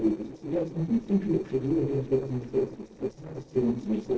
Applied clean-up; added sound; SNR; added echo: neural separator model SepFormer DNS4.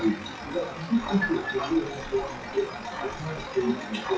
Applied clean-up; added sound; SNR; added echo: classical method WPE with log-MMSE.